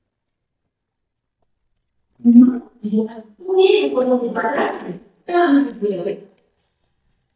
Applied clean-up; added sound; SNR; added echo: neural mask model DeepFilterNet 3.